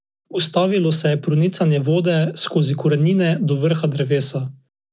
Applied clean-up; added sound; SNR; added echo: none; none; none; none.